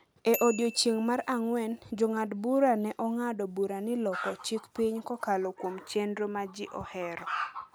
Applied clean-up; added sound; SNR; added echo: none; Bicycle bell; 17 dB; none.